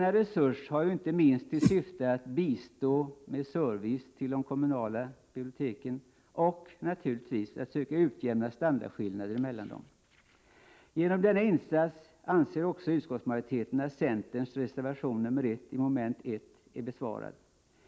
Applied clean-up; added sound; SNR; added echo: none; Whoosh, swoosh, swish; -4 dB; none.